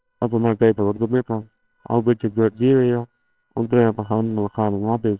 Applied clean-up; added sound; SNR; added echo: neural separator model SepFormer WHAMR!.